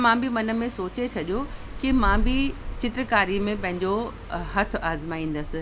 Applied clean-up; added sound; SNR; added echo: none; Car passing by; 6 dB; none.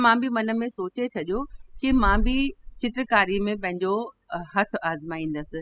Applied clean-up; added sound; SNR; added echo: classical method spectral subtraction.